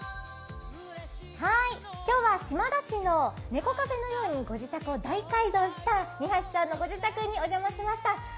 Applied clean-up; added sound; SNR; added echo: none; none; none; none.